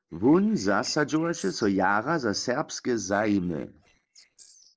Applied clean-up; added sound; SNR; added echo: neural separator model SepFormer DNS4.